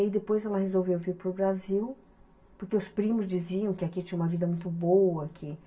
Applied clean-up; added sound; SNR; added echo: none; none; none; reverberation time 0.2 s.